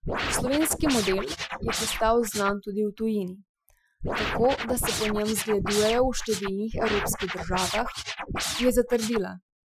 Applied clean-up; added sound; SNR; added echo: classical method Wiener filter.